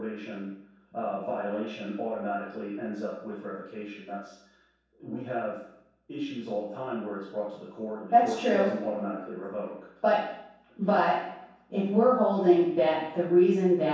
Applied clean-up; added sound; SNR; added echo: none; none; none; reverberation time 0.7 s.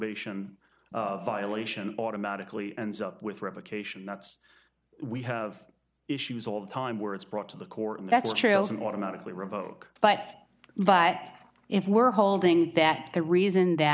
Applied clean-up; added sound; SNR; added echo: none; none; none; none.